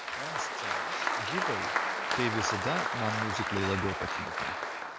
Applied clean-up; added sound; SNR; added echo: none; Applause; -4 dB; none.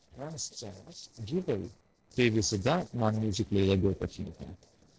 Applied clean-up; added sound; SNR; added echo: neural separator model SepFormer DNS4.